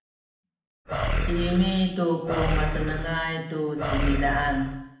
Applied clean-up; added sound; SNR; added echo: none; Animal; 0 dB; reverberation time 0.8 s.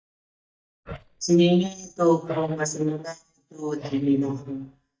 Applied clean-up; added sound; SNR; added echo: neural mask model DeepFilterNet 3.